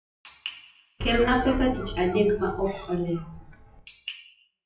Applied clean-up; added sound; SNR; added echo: classical method WPE with log-MMSE.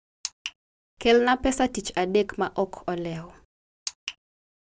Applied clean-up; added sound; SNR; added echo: none; none; none; none.